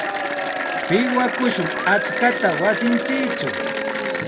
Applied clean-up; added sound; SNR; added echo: none; Applause / Cheering; 1 dB; none.